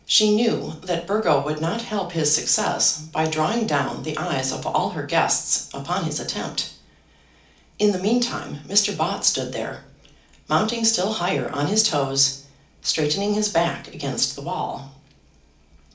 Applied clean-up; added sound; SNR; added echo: none; none; none; reverberation time 0.4 s.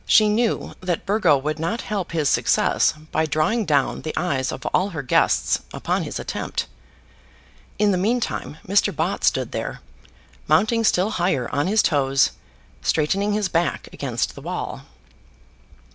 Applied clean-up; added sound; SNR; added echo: none; none; none; none.